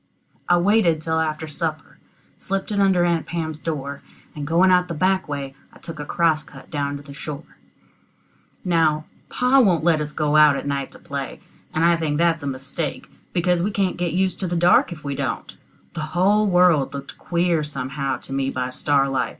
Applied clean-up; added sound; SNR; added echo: none; none; none; none.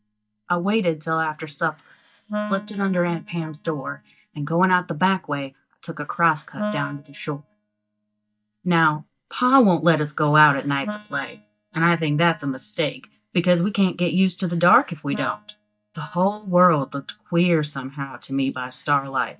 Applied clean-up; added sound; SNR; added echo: neural mask model DeepFilterNet 3.